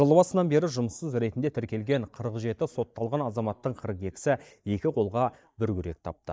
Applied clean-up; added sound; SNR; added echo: neural mask model DeepFilterNet 3.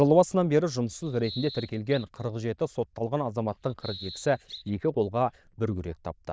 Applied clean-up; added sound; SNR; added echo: neural diffusion model UNIVERSE++.